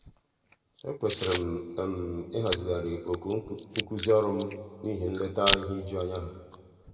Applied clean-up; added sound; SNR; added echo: none; Chewing, mastication; 4 dB; reverberation time 1.6 s.